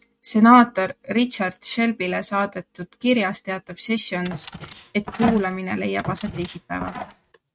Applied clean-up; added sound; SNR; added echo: neural mask model RNNoise.